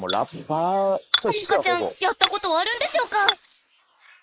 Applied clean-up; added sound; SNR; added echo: neural mask model Resemble Enhance denoiser.